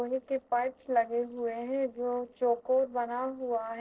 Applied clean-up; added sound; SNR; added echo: neural separator model SepFormer DNS4.